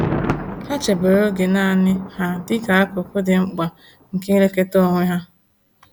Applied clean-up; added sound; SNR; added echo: none; Thunder; 11 dB; none.